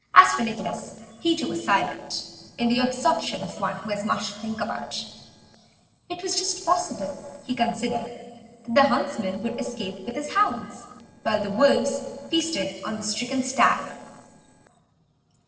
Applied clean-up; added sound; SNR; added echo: neural separator model SepFormer DNS4.